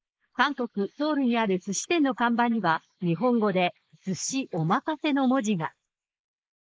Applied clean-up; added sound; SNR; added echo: neural mask model Resemble Enhance denoiser.